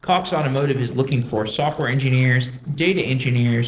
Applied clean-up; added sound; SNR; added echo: neural separator model SepFormer DNS4.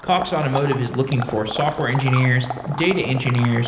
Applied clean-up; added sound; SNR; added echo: none; Water / Liquid; 10 dB; reverberation time 0.8 s.